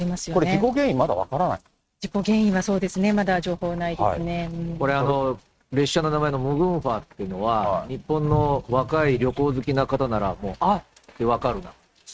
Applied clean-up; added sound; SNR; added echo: neural mask model RNNoise.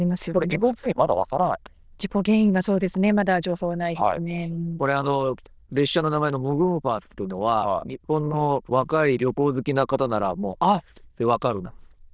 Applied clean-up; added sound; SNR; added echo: neural diffusion model UNIVERSE++.